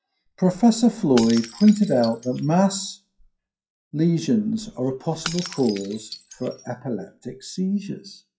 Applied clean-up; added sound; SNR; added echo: classical method WPE with log-MMSE.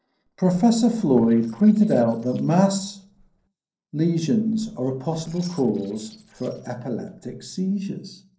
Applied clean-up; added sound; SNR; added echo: neural separator model SepFormer DNS4.